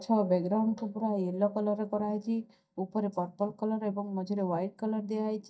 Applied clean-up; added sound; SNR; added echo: neural mask model DeepFilterNet 3.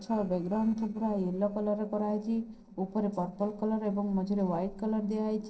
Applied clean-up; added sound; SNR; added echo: neural separator model SepFormer DNS4.